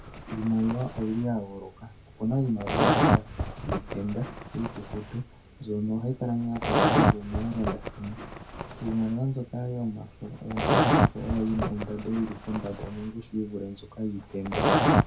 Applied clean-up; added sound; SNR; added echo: none; Zipper (clothing); -3 dB; reverberation time 0.2 s.